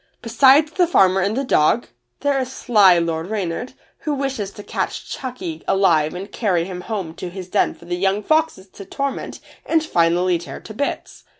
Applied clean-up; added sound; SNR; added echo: none; none; none; none.